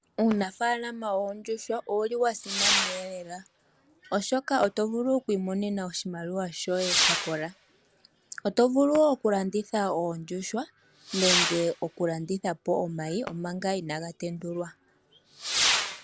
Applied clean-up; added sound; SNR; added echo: none; Whoosh, swoosh, swish / Fireworks; 5 dB; none.